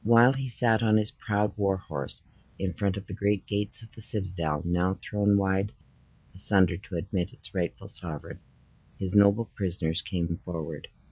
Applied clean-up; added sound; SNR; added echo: none; none; none; none.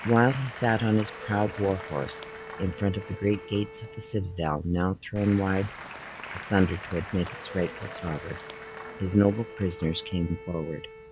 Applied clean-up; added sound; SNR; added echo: none; Applause / Crowd + Bowed string instrument; 13 dB; none.